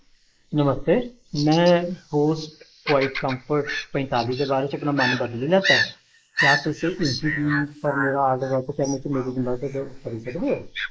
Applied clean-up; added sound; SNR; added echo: neural mask model Resemble Enhance denoiser.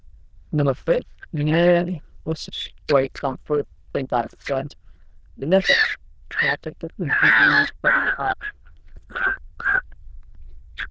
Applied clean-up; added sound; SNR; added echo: neural diffusion model UNIVERSE++.